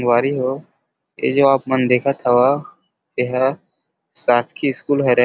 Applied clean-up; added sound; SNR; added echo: none; none; none; none.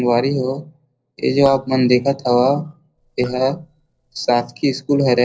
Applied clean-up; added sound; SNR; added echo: neural separator model SepFormer DNS4.